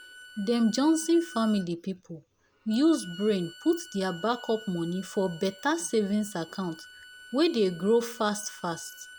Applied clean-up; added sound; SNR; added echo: none; Bowed string instrument; 20 dB; none.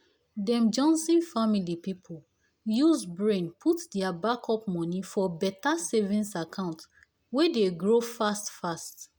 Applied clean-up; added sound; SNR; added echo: none; none; none; none.